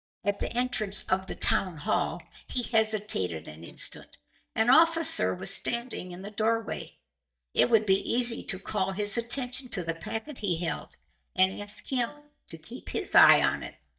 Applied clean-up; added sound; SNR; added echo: neural mask model DeepFilterNet 3.